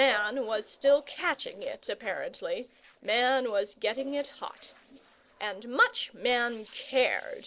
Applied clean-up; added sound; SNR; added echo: neural separator model SepFormer DNS4.